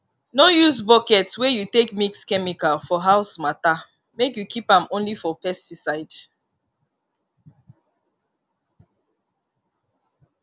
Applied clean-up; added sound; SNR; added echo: none; none; none; none.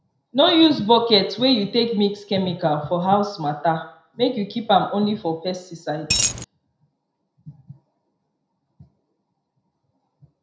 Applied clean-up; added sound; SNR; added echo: none; Coin (dropping); -2 dB; reverberation time 0.5 s.